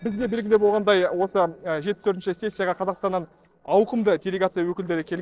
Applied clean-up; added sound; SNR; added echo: neural separator model SepFormer DNS4.